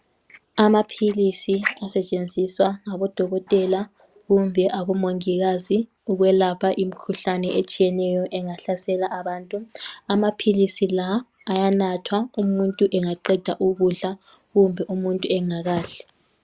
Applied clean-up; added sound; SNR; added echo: none; none; none; none.